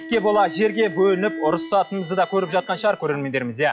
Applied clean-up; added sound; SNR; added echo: classical method log-MMSE.